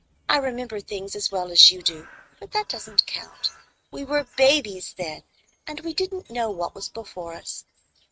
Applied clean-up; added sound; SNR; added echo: neural mask model RNNoise.